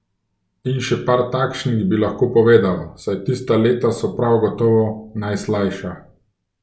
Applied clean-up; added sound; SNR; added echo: none; none; none; none.